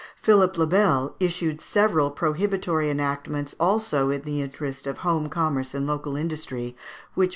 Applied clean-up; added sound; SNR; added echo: none; none; none; none.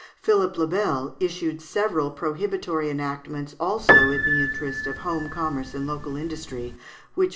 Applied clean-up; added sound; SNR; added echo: none; Piano; -2 dB; reverberation time 0.5 s.